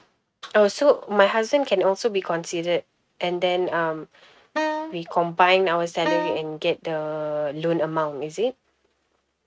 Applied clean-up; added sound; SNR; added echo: neural mask model RNNoise.